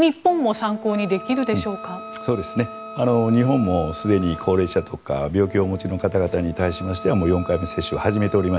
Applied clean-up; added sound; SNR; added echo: none; Wind instrument, woodwind instrument + Wind instrument, woodwind instrument; 15 dB; none.